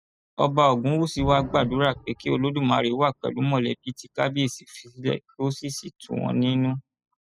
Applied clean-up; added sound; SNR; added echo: classical method spectral subtraction.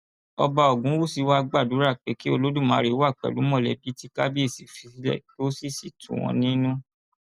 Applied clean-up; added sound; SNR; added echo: none; none; none; none.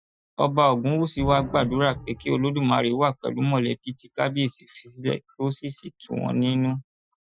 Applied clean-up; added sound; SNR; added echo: classical method Wiener filter.